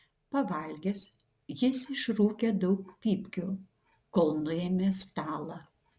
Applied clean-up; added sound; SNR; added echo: none; none; none; none.